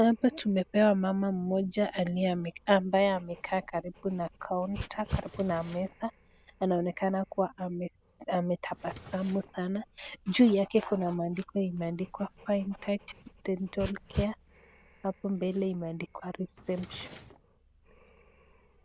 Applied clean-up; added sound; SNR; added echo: none; Dog + Drawer open or close; 16 dB; none.